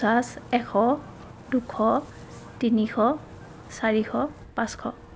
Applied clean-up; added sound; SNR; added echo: none; Wind; 18 dB; none.